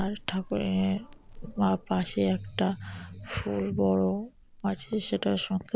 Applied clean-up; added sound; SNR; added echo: none; Crackle; 18 dB; none.